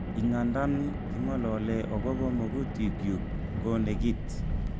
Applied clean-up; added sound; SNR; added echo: none; Car; 1 dB; none.